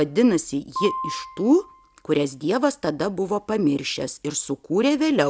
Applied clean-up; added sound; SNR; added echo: none; Piano; 11 dB; none.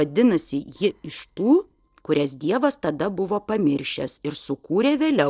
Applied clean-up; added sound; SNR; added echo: neural separator model SepFormer DNS4.